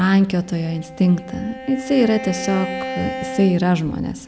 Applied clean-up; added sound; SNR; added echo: none; Bowed string instrument; 11 dB; none.